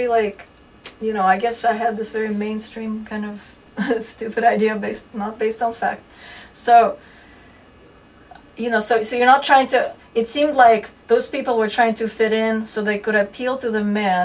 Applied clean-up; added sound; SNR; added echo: none; none; none; none.